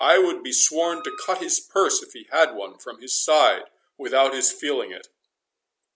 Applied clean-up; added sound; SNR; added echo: none; Wind instrument, woodwind instrument; 17 dB; none.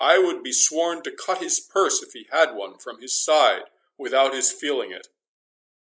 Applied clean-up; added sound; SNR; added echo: neural mask model Resemble Enhance denoiser.